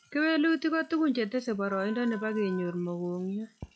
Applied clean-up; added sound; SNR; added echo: classical method log-MMSE.